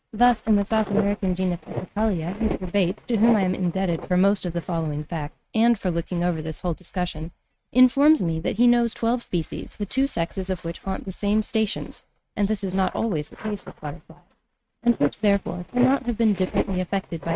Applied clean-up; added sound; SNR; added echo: neural mask model RNNoise.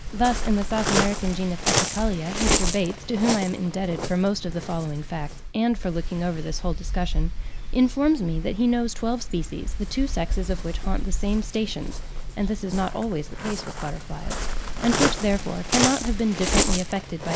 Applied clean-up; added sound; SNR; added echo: none; Waves, surf; 1 dB; none.